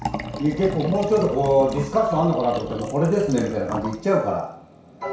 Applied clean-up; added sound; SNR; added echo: none; Liquid; 12 dB; reverberation time 0.6 s.